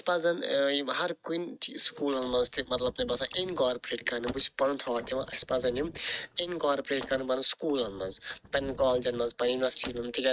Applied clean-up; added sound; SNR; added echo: neural mask model RNNoise.